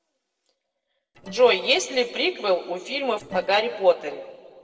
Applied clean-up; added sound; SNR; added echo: neural separator model SepFormer DNS4.